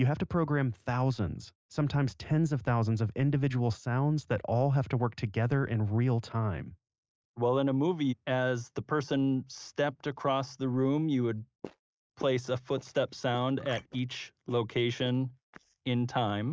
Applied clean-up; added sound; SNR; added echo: neural mask model DeepFilterNet 3.